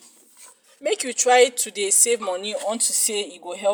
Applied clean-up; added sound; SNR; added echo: none; Bowed string instrument; 19 dB; none.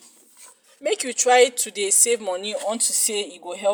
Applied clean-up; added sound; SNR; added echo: none; none; none; none.